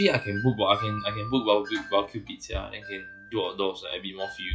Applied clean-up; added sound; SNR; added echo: classical method log-MMSE.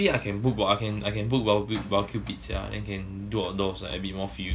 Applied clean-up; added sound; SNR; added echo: none; none; none; none.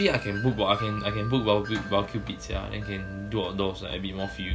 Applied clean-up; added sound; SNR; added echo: none; Wind chime; 13 dB; none.